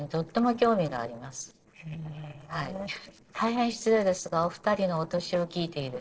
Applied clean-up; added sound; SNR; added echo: neural separator model SepFormer DNS4.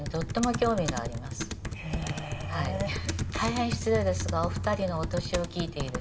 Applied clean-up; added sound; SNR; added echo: none; Computer keyboard; 2 dB; reverberation time 1.1 s.